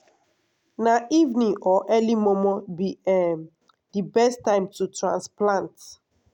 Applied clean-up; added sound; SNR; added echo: none; none; none; none.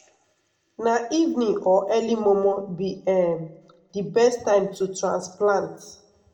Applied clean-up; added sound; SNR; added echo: none; none; none; reverberation time 0.5 s.